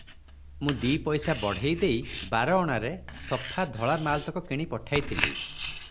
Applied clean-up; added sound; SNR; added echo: none; Writing; 8 dB; none.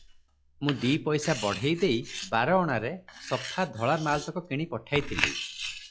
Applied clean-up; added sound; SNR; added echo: classical method log-MMSE.